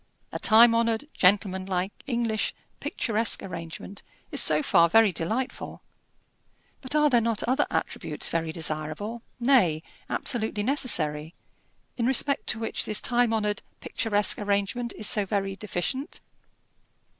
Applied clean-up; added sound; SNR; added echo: none; none; none; none.